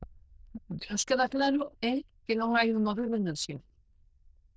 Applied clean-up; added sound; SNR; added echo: neural diffusion model UNIVERSE++.